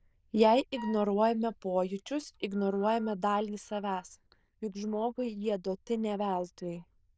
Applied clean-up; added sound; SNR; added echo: neural diffusion model UNIVERSE++.